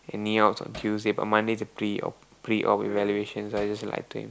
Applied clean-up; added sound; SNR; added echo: none; Hammer; 18 dB; none.